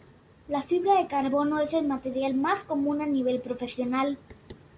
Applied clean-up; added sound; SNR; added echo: none; none; none; none.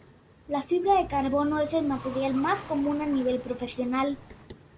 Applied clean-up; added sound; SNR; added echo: none; Car; 16 dB; none.